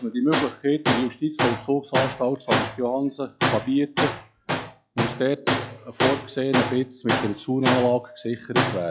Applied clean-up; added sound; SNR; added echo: classical method log-MMSE.